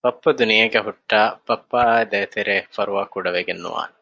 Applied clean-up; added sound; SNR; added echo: neural mask model DeepFilterNet 3.